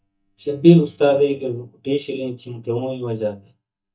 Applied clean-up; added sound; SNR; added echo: neural mask model DeepFilterNet 3.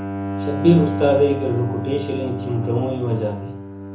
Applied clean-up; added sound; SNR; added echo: none; Bowed string instrument; 6 dB; reverberation time 0.6 s.